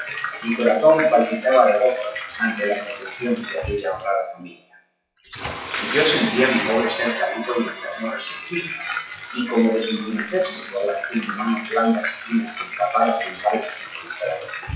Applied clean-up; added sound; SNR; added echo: classical method WPE with log-MMSE.